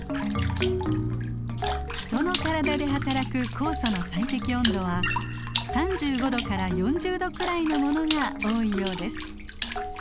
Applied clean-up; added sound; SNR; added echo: none; Water / Splash, splatter; 6 dB; none.